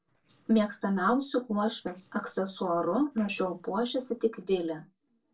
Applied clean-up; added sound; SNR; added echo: neural separator model SepFormer DNS4.